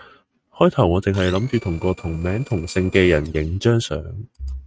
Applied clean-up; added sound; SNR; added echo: neural mask model RNNoise.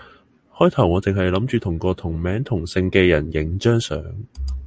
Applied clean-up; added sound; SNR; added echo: none; none; none; none.